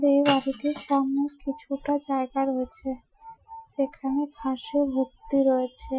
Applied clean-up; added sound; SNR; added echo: classical method Wiener filter.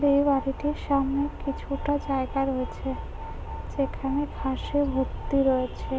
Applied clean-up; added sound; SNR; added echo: none; none; none; none.